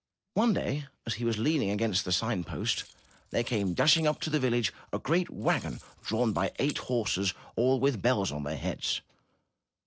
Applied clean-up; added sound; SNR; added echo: neural separator model SepFormer DNS4.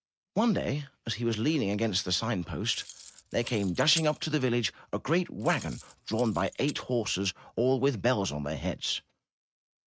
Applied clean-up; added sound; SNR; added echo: neural mask model RNNoise.